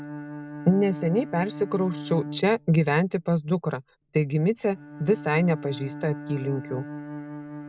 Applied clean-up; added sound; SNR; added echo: none; Bowed string instrument; 13 dB; none.